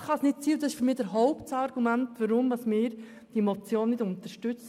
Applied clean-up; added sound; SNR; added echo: none; none; none; none.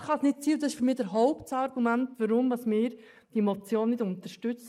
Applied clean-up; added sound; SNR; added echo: neural mask model Resemble Enhance denoiser.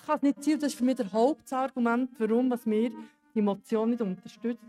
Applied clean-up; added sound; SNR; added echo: neural mask model RNNoise.